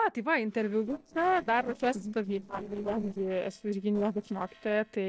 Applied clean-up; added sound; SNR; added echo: neural separator model SepFormer DNS4.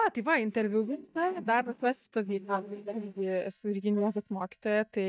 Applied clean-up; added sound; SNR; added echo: neural mask model DeepFilterNet 3.